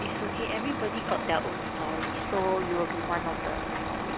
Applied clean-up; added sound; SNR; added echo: none; Truck; 0 dB; none.